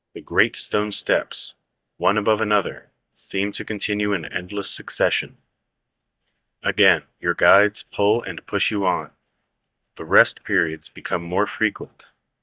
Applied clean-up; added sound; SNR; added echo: neural mask model DeepFilterNet 3.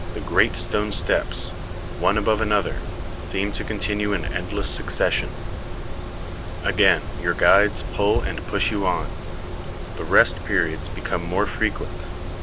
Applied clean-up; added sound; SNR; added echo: none; Mechanisms; 4 dB; none.